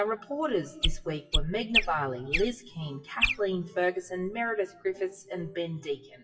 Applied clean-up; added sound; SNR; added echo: classical method WPE with log-MMSE.